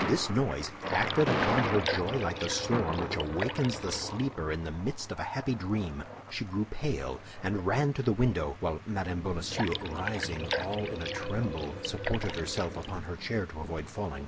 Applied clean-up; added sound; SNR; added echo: none; Thunder + Liquid; 5 dB; none.